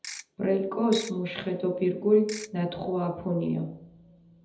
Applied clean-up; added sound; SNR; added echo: none; Ratchet, pawl / Percussion; 13 dB; reverberation time 0.9 s.